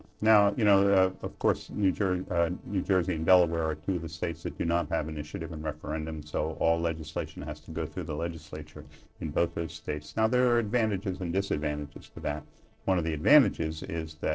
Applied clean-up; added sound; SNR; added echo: neural separator model SepFormer DNS4.